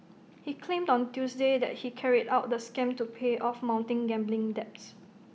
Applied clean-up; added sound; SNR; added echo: none; none; none; none.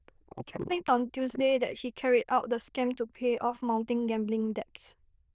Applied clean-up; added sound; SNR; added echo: neural diffusion model UNIVERSE++.